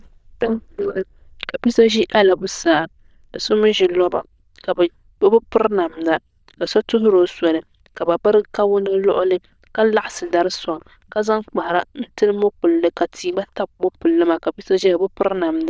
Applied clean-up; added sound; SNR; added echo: neural diffusion model UNIVERSE++.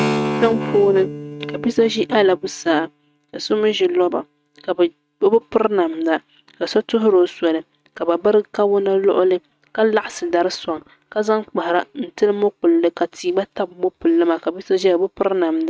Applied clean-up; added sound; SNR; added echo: neural mask model RNNoise.